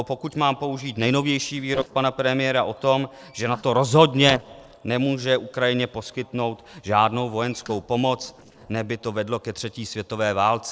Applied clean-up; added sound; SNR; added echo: neural separator model SepFormer DNS4.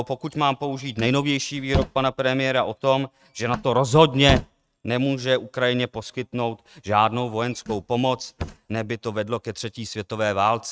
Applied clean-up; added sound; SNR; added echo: neural mask model RNNoise.